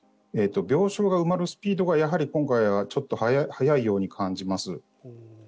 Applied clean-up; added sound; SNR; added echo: none; none; none; none.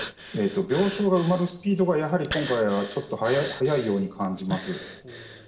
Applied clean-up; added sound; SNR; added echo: none; Breathing; 12 dB; reverberation time 1.1 s.